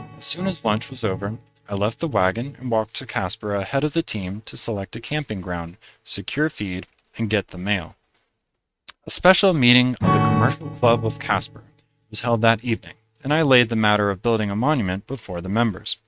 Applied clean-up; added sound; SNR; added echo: neural mask model RNNoise.